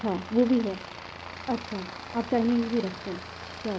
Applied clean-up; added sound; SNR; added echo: none; Aircraft; 12 dB; none.